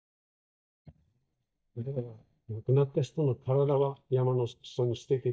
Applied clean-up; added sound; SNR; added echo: neural mask model DeepFilterNet 3.